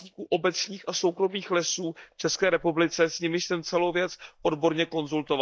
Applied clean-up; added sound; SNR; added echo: neural mask model DeepFilterNet 3.